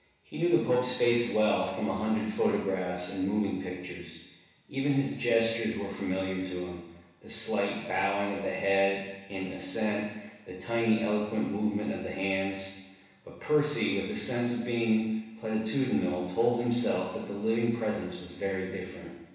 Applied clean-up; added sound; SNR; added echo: none; none; none; reverberation time 1.1 s.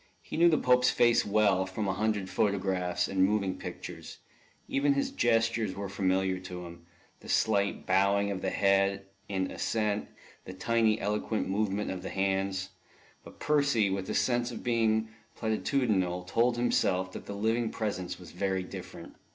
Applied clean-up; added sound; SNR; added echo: none; none; none; none.